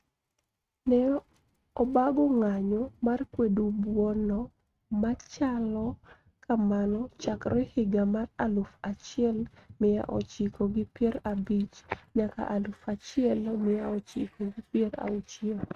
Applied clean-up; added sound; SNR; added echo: neural mask model RNNoise.